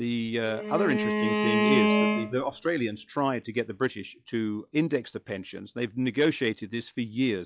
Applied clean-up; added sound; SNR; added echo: classical method log-MMSE.